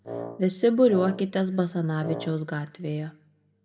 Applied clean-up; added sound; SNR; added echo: none; Wind instrument, woodwind instrument; 12 dB; reverberation time 0.5 s.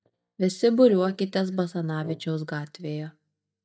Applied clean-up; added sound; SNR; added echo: neural mask model DeepFilterNet 3.